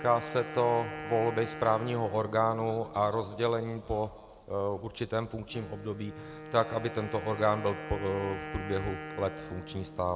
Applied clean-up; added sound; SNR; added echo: none; Wind instrument, woodwind instrument; 12 dB; none.